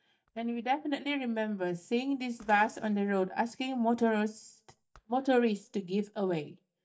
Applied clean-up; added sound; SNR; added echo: neural mask model DeepFilterNet 3.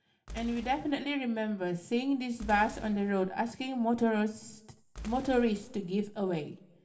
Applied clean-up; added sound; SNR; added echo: none; Boom; 18 dB; reverberation time 0.9 s.